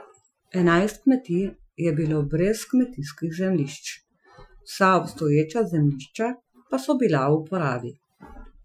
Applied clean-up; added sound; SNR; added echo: classical method Wiener filter.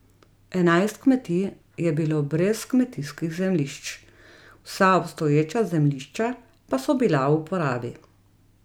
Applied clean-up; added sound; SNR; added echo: none; none; none; none.